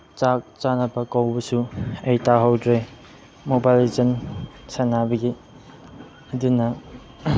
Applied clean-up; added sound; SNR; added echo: none; none; none; none.